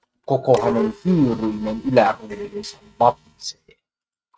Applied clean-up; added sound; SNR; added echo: neural mask model RNNoise.